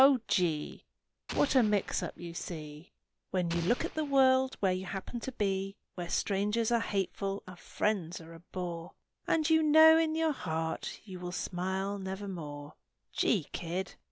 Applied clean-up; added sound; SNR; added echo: none; Explosion; 14 dB; none.